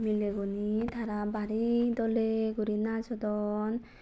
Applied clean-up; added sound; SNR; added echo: none; none; none; none.